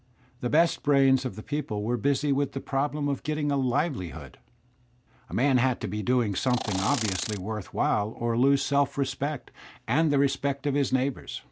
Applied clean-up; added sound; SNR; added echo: none; Insect; 7 dB; none.